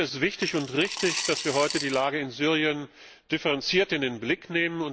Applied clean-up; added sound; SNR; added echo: none; Coin (dropping) / Glass; 8 dB; none.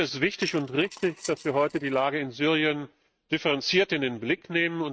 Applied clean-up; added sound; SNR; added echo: neural mask model RNNoise.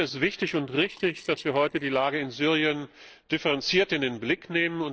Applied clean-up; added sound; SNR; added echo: neural separator model SepFormer DNS4.